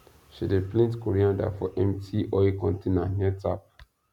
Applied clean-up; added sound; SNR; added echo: none; none; none; none.